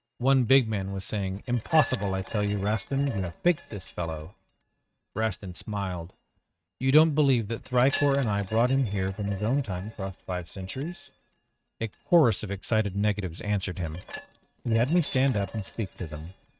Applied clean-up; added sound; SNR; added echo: neural mask model RNNoise.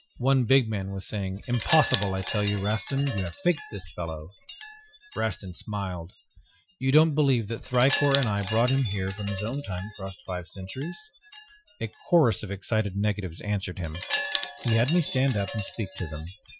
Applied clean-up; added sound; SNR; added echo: classical method Wiener filter.